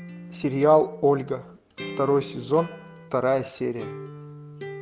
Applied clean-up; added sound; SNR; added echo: none; Acoustic guitar; 14 dB; none.